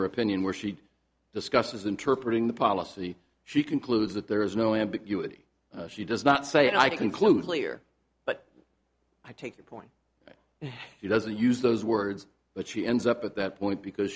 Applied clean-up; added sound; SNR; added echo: none; none; none; none.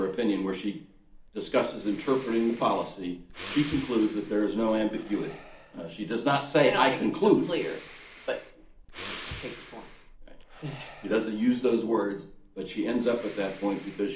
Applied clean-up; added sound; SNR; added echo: none; Breathing; 17 dB; reverberation time 0.4 s.